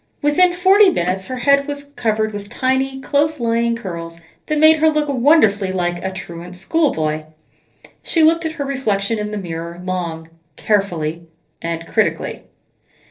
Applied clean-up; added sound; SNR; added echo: neural separator model SepFormer DNS4.